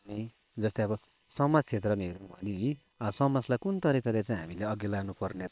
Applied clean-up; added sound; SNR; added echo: neural separator model SepFormer WHAM!.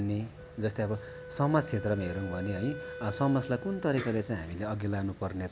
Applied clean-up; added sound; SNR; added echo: none; Wind instrument, woodwind instrument; 14 dB; none.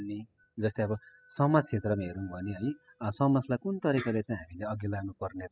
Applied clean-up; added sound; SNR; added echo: classical method spectral subtraction.